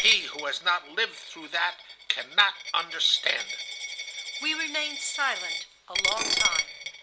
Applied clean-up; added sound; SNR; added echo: none; Coin (dropping); 4 dB; none.